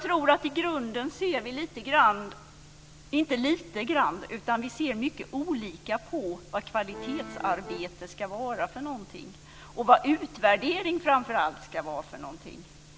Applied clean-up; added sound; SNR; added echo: none; Accordion; 12 dB; none.